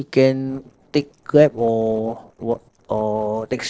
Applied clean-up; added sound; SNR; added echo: neural separator model SepFormer DNS4.